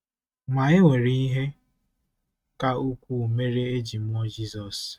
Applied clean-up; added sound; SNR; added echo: neural mask model RNNoise.